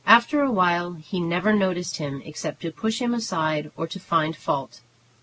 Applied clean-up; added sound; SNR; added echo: none; none; none; none.